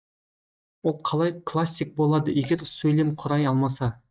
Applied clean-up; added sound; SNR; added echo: neural mask model DeepFilterNet 3.